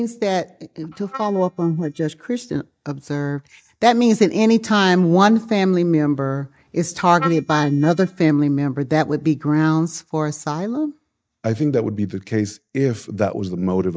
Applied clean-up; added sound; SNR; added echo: neural mask model DeepFilterNet 3.